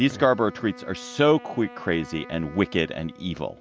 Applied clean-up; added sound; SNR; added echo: none; Wind instrument, woodwind instrument; 19 dB; none.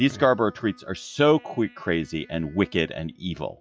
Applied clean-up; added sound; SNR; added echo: classical method log-MMSE.